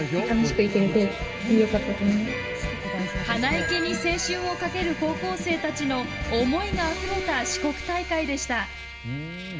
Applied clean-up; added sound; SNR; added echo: none; Trumpet; 14 dB; reverberation time 0.8 s.